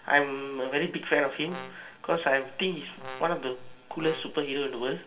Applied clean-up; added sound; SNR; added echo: none; Brass instrument; 15 dB; reverberation time 0.5 s.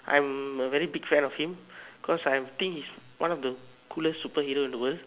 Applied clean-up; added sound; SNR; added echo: none; none; none; none.